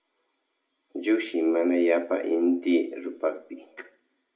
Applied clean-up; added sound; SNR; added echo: none; none; none; reverberation time 0.5 s.